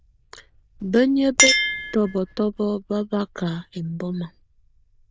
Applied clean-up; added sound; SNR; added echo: neural diffusion model UNIVERSE++.